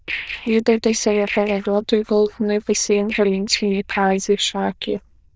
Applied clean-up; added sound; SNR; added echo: neural diffusion model UNIVERSE++.